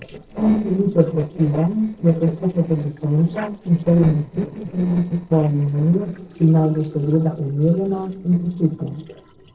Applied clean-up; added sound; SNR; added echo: neural separator model SepFormer DNS4.